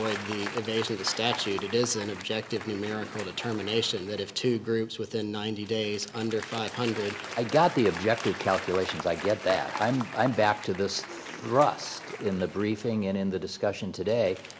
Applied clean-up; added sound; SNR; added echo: none; Applause / Crowd; 12 dB; none.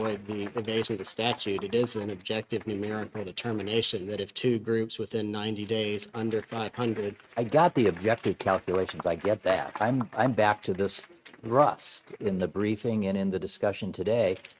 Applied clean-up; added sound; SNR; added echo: neural mask model RNNoise.